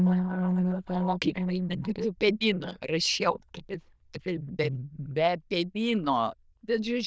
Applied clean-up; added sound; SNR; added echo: neural diffusion model UNIVERSE++.